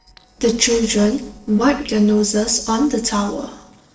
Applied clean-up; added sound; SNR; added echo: neural separator model SepFormer DNS4.